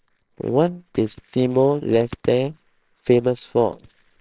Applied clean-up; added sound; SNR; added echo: neural separator model SepFormer WHAMR!.